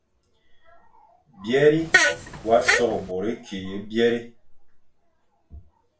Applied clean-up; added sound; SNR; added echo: none; Fart; -3 dB; reverberation time 0.3 s.